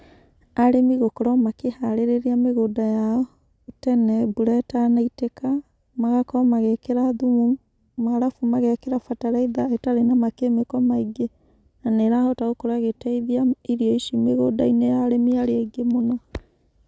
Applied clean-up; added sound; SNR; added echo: none; none; none; none.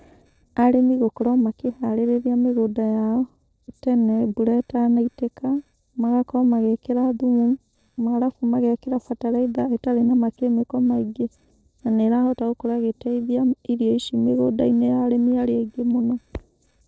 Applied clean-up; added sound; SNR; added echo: neural separator model SepFormer DNS4.